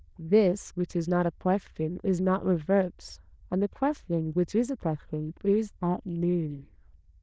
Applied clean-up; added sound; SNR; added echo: neural diffusion model UNIVERSE++.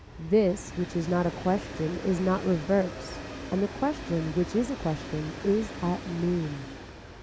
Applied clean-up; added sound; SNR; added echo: none; Train; 10 dB; none.